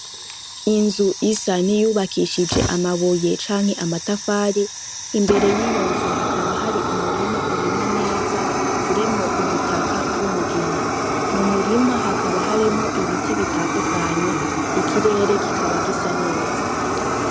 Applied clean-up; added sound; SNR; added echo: none; Fire; 0 dB; none.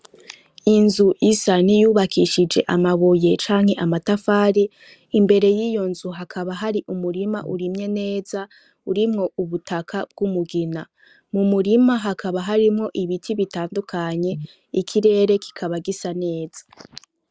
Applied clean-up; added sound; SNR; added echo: none; none; none; none.